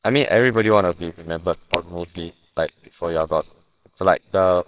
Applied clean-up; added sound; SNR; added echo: neural separator model SepFormer WHAMR!.